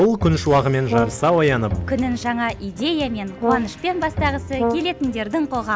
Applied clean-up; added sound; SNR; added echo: none; Brass instrument + Bowed string instrument; 7 dB; none.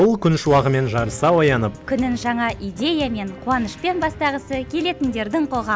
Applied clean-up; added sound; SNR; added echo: none; none; none; none.